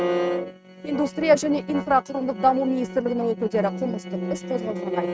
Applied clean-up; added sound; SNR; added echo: neural mask model RNNoise.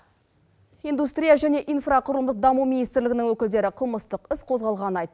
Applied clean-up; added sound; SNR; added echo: none; none; none; none.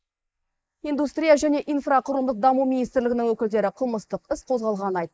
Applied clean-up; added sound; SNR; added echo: neural mask model Resemble Enhance denoiser.